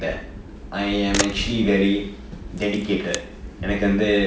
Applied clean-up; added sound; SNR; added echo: none; Camera; 11 dB; none.